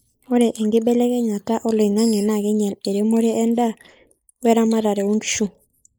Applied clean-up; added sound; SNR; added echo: neural mask model Resemble Enhance denoiser.